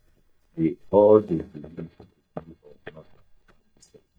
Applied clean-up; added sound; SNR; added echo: neural mask model DeepFilterNet 3.